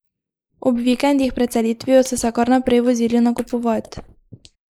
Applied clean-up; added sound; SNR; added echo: neural mask model Resemble Enhance denoiser.